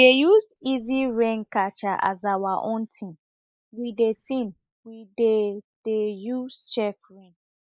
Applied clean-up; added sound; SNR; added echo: neural mask model Resemble Enhance denoiser.